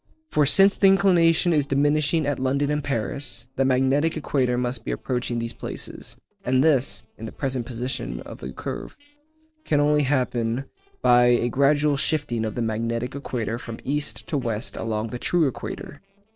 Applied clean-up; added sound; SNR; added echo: neural separator model SepFormer DNS4.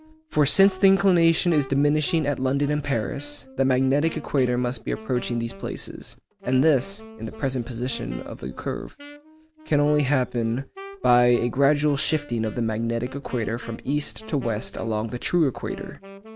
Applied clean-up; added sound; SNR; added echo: none; Wind instrument, woodwind instrument; 19 dB; none.